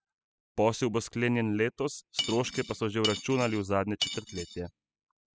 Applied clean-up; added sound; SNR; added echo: classical method spectral subtraction.